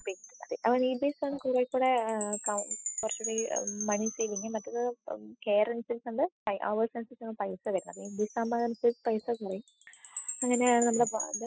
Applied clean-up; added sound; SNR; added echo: classical method spectral subtraction.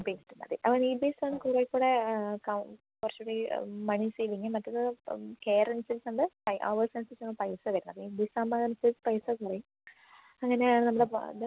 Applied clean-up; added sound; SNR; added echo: none; none; none; none.